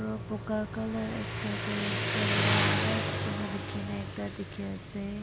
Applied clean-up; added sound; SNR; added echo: none; Motorcycle; -3 dB; none.